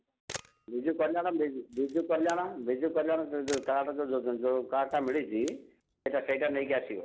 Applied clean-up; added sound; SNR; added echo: none; Camera; 20 dB; none.